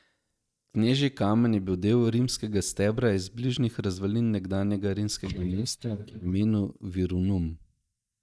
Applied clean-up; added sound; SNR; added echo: neural mask model DeepFilterNet 3.